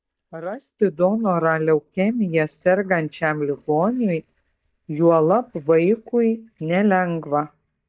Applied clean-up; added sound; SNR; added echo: neural mask model DeepFilterNet 3.